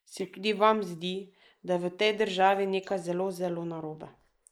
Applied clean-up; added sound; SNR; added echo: neural mask model Resemble Enhance denoiser.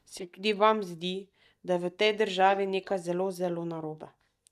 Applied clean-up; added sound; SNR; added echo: neural mask model DeepFilterNet 3.